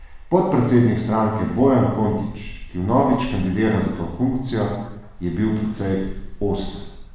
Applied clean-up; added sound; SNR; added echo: none; Cricket; 15 dB; reverberation time 0.9 s.